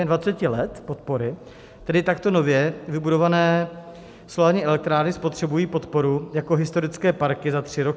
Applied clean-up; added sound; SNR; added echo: none; none; none; none.